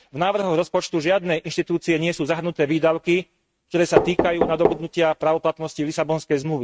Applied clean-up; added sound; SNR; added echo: neural mask model RNNoise.